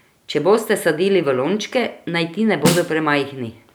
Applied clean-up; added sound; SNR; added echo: none; Snare drum; 4 dB; none.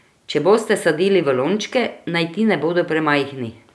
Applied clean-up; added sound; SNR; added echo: none; none; none; none.